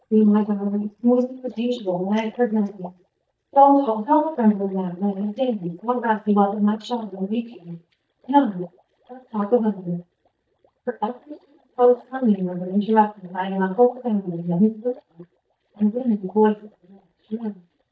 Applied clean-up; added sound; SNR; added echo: neural mask model DeepFilterNet 3.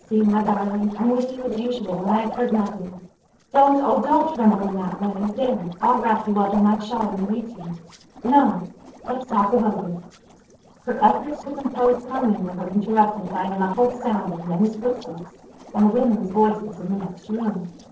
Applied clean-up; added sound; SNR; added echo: neural separator model SepFormer DNS4.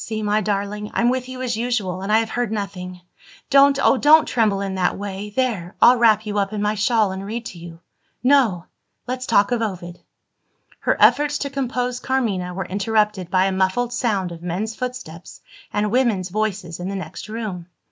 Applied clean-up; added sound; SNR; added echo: none; none; none; none.